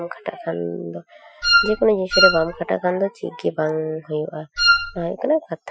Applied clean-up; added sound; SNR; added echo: classical method Wiener filter.